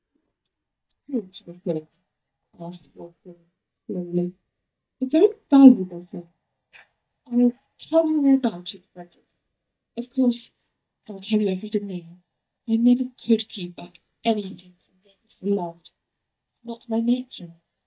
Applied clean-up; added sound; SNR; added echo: neural mask model DeepFilterNet 3.